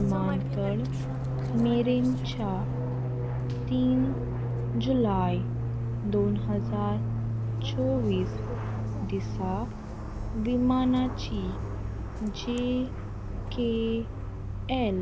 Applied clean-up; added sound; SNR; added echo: none; Fixed-wing aircraft, airplane; 1 dB; none.